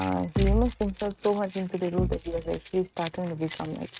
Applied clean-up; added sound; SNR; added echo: neural mask model RNNoise.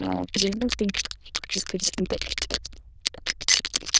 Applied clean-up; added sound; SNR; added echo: neural diffusion model UNIVERSE++.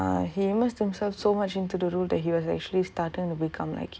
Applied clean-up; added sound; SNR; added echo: none; none; none; none.